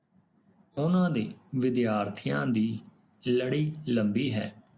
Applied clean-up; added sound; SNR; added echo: none; none; none; none.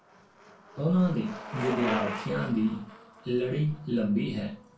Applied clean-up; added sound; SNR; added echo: none; Bicycle; 10 dB; reverberation time 0.2 s.